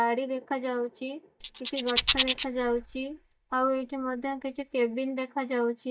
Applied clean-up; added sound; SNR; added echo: neural mask model DeepFilterNet 3.